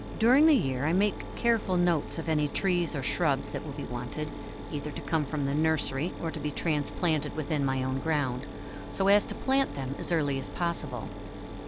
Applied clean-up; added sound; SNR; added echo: none; Mechanisms; 9 dB; none.